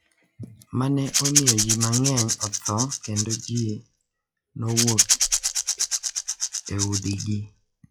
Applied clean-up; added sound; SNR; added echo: classical method log-MMSE.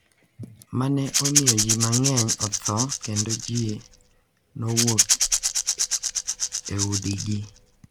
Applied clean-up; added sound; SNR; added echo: none; Rattle / Rattle (instrument); -2 dB; none.